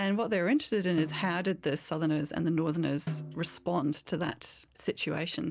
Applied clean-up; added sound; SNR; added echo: none; Snare drum; 13 dB; none.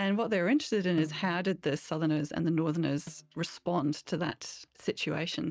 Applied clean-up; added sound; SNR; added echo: neural mask model RNNoise.